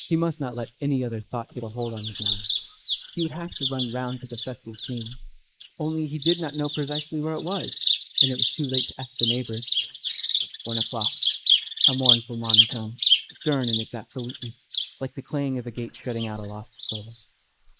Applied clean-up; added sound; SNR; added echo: neural mask model Resemble Enhance denoiser.